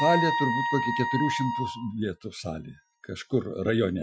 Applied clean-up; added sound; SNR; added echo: classical method Wiener filter.